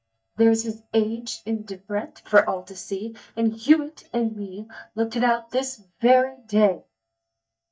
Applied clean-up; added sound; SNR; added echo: neural mask model DeepFilterNet 3.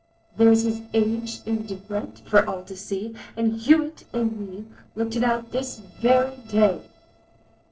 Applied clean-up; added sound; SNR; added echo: neural separator model SepFormer DNS4.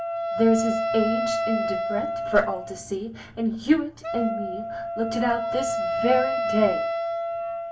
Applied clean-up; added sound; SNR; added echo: none; Wind instrument, woodwind instrument; 1 dB; reverberation time 0.3 s.